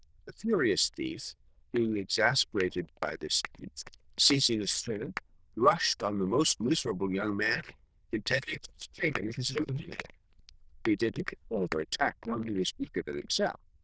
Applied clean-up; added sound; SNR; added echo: neural diffusion model UNIVERSE++.